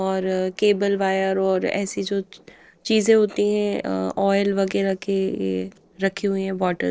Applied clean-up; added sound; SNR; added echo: neural separator model SepFormer DNS4.